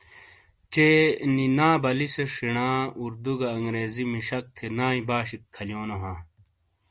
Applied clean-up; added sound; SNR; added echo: none; none; none; none.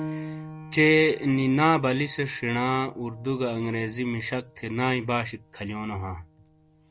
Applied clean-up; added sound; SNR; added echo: none; Piano; 17 dB; none.